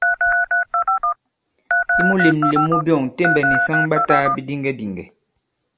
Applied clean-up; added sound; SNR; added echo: none; Telephone; -4 dB; none.